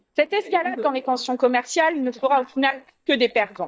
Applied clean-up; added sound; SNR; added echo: neural mask model DeepFilterNet 3.